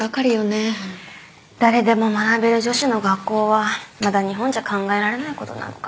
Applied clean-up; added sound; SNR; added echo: none; none; none; none.